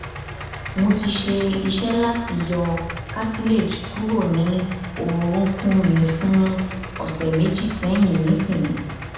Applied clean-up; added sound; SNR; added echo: none; Idling; 11 dB; reverberation time 1.0 s.